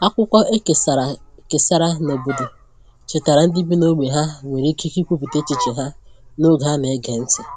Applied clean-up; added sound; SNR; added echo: none; Fowl; 16 dB; none.